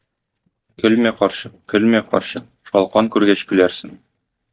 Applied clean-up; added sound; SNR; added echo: neural mask model DeepFilterNet 3.